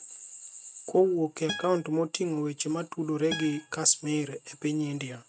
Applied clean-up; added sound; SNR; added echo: neural mask model RNNoise.